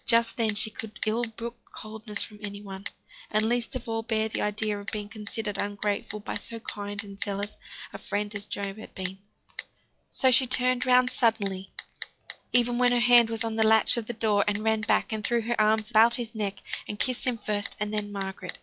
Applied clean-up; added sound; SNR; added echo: classical method log-MMSE.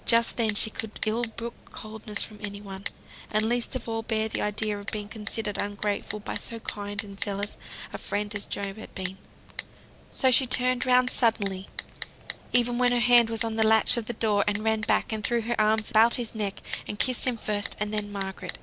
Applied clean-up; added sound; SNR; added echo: none; Typing; 13 dB; none.